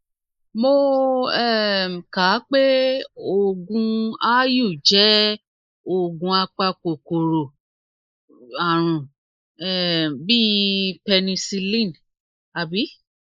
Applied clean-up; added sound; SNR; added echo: neural mask model Resemble Enhance denoiser.